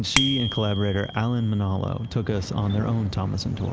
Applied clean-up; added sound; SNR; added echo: none; Bicycle bell; 9 dB; none.